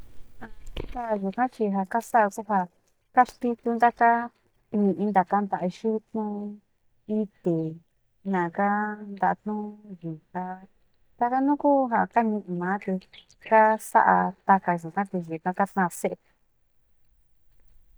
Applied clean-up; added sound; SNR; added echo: neural mask model DeepFilterNet 3.